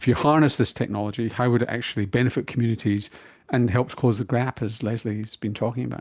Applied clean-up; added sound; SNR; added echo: none; none; none; none.